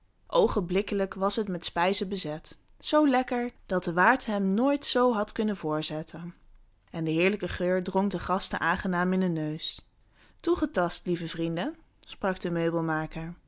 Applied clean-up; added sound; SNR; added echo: none; none; none; none.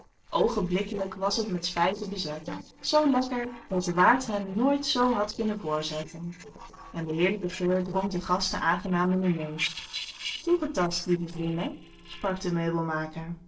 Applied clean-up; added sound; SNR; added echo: neural separator model SepFormer DNS4.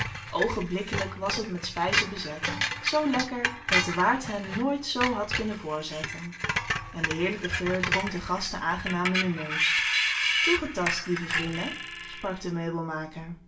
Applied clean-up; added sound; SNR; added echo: none; Screech; 0 dB; reverberation time 0.4 s.